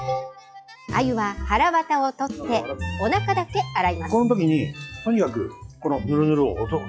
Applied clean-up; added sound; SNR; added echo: classical method log-MMSE.